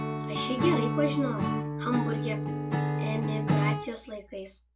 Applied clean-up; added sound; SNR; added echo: none; Acoustic guitar / Strum; -3 dB; reverberation time 0.2 s.